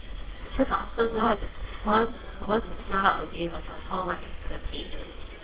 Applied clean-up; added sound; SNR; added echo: neural separator model SepFormer WHAMR!.